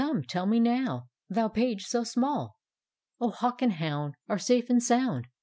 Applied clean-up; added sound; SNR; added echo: none; none; none; none.